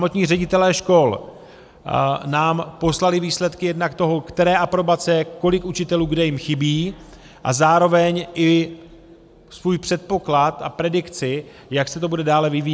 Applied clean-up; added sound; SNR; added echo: none; none; none; none.